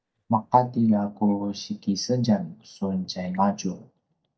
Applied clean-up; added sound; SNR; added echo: neural mask model DeepFilterNet 3.